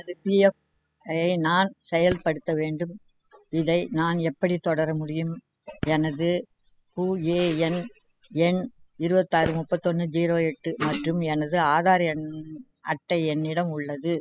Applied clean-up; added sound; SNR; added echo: classical method spectral subtraction.